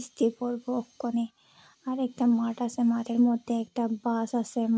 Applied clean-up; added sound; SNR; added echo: none; none; none; none.